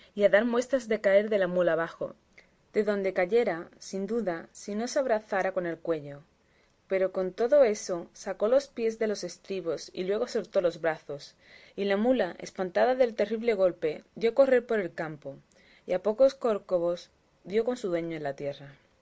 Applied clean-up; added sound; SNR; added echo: none; none; none; none.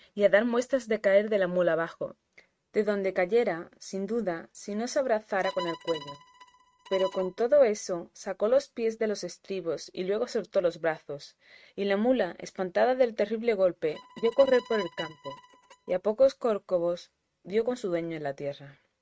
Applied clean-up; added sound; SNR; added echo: neural mask model RNNoise.